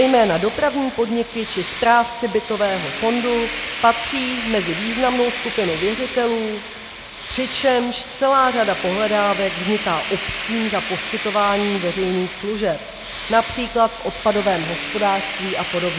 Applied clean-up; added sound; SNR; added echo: none; Tools; 7 dB; none.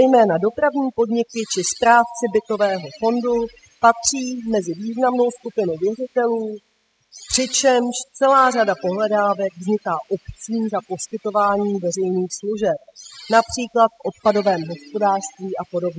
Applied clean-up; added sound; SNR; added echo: classical method spectral subtraction.